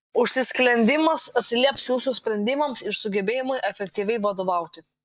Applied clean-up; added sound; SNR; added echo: neural mask model DeepFilterNet 3.